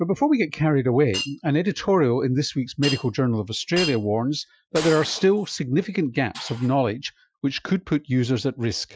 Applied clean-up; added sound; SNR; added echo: classical method Wiener filter.